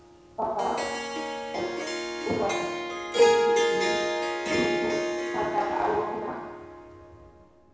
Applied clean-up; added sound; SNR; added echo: none; Harp; -5 dB; reverberation time 1.1 s.